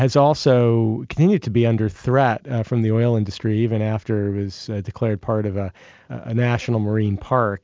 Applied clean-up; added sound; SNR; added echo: none; none; none; none.